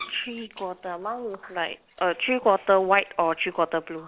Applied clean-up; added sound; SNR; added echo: neural separator model SepFormer DNS4.